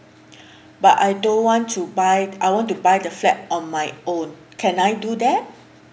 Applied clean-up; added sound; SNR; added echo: none; none; none; none.